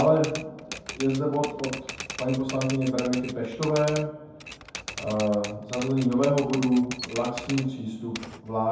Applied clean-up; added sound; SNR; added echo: none; Typewriter; 12 dB; reverberation time 0.9 s.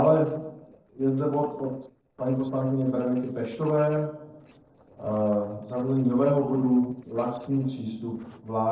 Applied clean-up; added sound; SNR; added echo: neural separator model SepFormer DNS4.